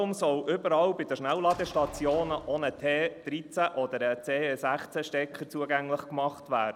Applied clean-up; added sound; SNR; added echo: none; Explosion; 18 dB; none.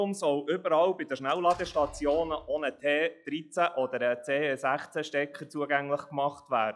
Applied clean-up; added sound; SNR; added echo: classical method log-MMSE.